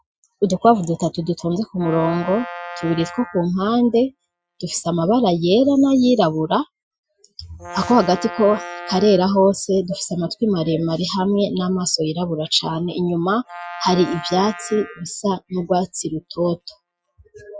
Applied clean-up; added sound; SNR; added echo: classical method Wiener filter.